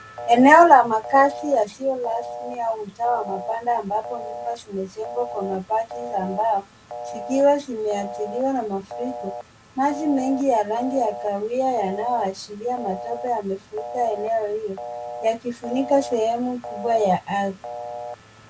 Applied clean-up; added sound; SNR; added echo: none; Telephone; 12 dB; none.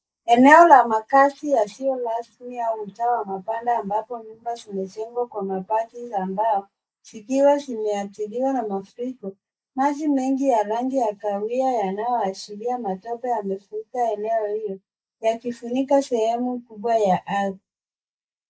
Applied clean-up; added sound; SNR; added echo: neural mask model Resemble Enhance denoiser.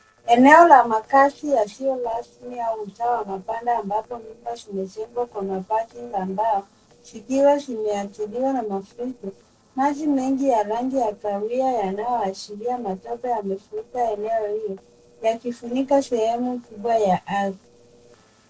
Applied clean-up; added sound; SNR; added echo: neural separator model SepFormer DNS4.